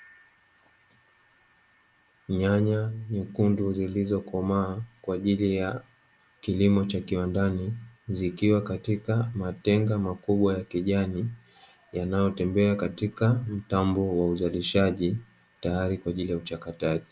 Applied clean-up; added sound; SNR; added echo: none; none; none; none.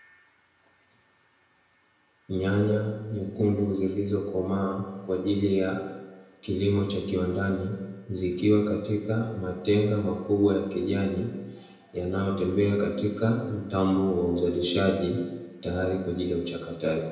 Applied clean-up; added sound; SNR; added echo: none; none; none; reverberation time 0.9 s.